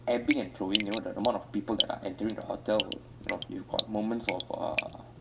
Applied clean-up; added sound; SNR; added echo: none; Drip; 4 dB; reverberation time 0.6 s.